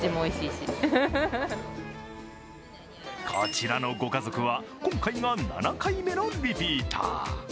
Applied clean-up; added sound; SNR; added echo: none; none; none; none.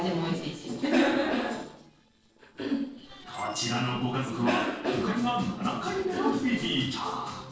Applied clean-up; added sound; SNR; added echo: neural separator model SepFormer DNS4.